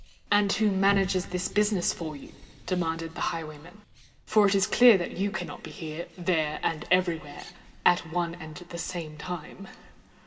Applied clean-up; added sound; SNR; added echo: none; Boom + Bird; 19 dB; none.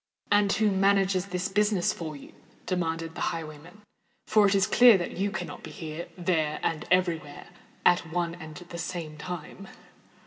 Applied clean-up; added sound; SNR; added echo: none; none; none; none.